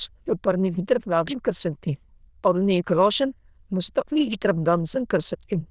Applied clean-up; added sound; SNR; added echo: neural diffusion model UNIVERSE++.